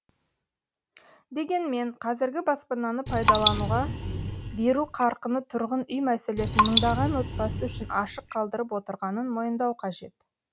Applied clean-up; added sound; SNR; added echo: none; Raindrop; -2 dB; none.